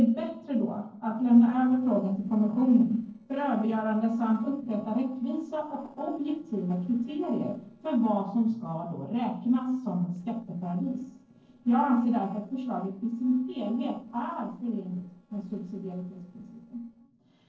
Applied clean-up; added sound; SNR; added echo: neural separator model SepFormer DNS4.